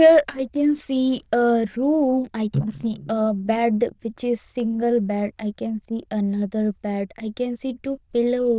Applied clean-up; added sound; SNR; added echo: neural diffusion model UNIVERSE++.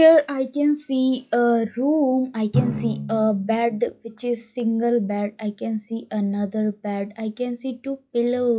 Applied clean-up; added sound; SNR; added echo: classical method log-MMSE.